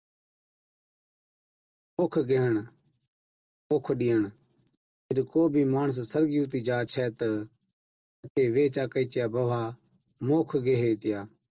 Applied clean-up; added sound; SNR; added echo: none; none; none; none.